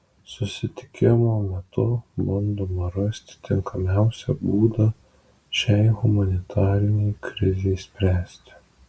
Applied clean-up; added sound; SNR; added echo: none; none; none; none.